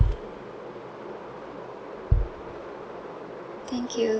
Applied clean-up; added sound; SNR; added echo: none; Bass drum; -3 dB; none.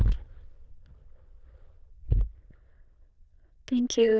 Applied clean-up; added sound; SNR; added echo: neural diffusion model UNIVERSE++.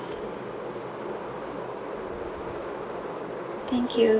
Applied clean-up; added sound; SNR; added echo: none; none; none; none.